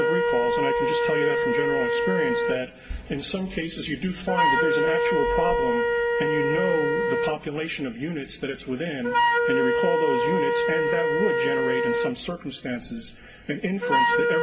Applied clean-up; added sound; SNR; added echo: none; Wind instrument, woodwind instrument; -5 dB; reverberation time 1.9 s.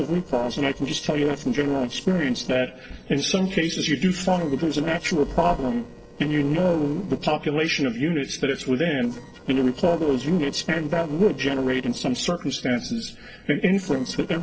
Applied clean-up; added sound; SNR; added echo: neural separator model SepFormer DNS4.